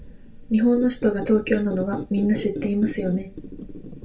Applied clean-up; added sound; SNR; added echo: none; Squeak; 11 dB; reverberation time 0.2 s.